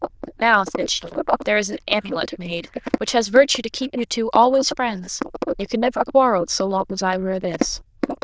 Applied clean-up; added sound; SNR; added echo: neural diffusion model UNIVERSE++.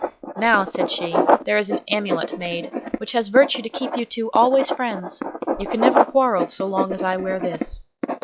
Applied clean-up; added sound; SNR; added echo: classical method log-MMSE.